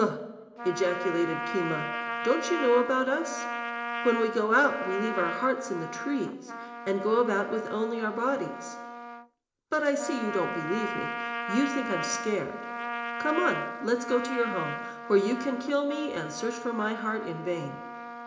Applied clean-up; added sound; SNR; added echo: none; Trumpet; 7 dB; reverberation time 0.8 s.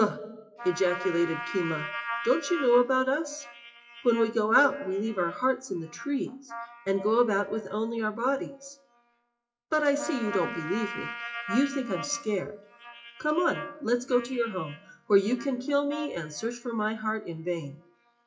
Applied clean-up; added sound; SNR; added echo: classical method WPE with log-MMSE.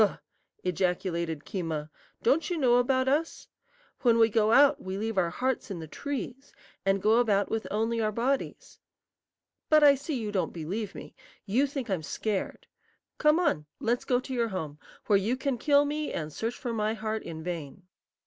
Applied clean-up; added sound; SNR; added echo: none; none; none; none.